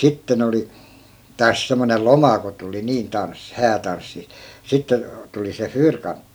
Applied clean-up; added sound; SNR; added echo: none; none; none; none.